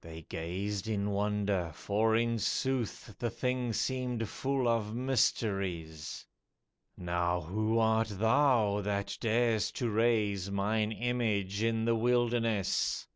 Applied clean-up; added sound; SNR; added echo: none; none; none; none.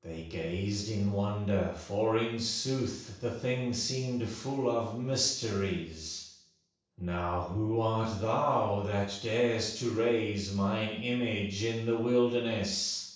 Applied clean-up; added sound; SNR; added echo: none; none; none; reverberation time 0.7 s.